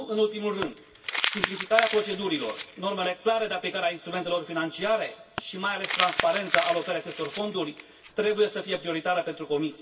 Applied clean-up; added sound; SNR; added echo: none; Crumpling, crinkling; 7 dB; reverberation time 0.2 s.